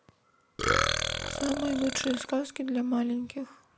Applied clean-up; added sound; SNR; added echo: none; Burping, eructation; -1 dB; none.